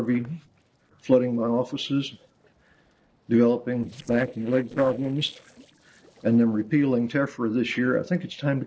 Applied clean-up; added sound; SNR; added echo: neural separator model SepFormer DNS4.